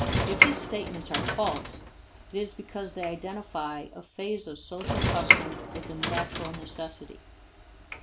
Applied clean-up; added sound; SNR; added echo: none; Sliding door / Train; -5 dB; none.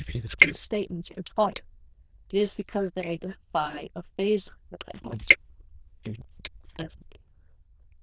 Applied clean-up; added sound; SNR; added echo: neural diffusion model UNIVERSE++.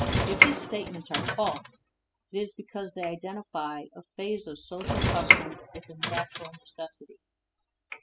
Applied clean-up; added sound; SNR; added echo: classical method spectral subtraction.